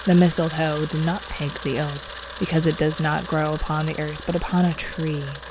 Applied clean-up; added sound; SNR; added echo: none; Camera; 14 dB; none.